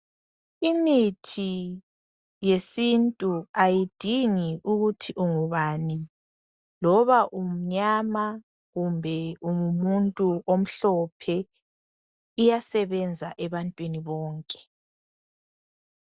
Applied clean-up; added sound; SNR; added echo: none; none; none; none.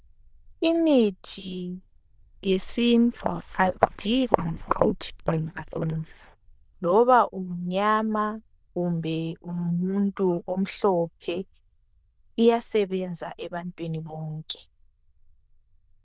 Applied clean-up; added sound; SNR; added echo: neural diffusion model UNIVERSE++.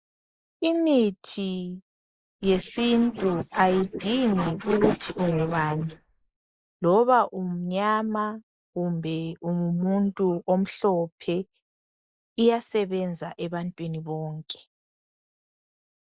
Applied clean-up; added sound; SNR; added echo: neural mask model Resemble Enhance denoiser.